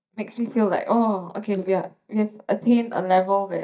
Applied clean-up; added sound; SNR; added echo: neural mask model DeepFilterNet 3.